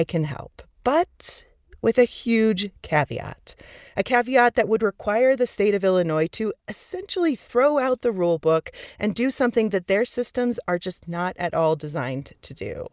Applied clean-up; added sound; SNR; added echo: neural mask model Resemble Enhance denoiser.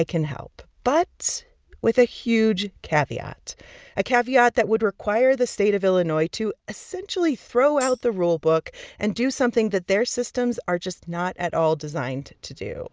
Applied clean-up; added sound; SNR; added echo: none; Tambourine; 17 dB; none.